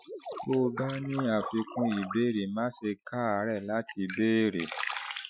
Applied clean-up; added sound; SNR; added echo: classical method Wiener filter.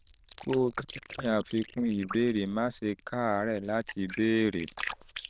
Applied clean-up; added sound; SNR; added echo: neural diffusion model UNIVERSE++.